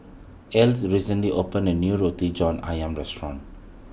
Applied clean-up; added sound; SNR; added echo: none; none; none; none.